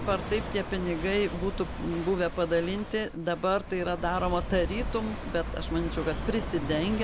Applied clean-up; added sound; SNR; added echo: none; Walk, footsteps / Waves, surf / Wind; 6 dB; none.